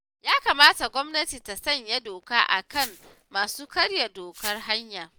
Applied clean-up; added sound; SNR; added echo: none; Glass; 15 dB; none.